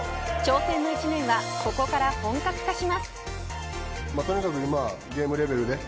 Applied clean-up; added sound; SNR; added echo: none; none; none; none.